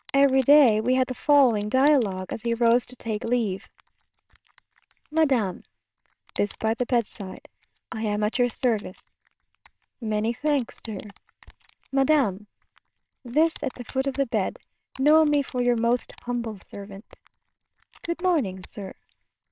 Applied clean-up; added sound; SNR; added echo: neural separator model SepFormer WHAMR!.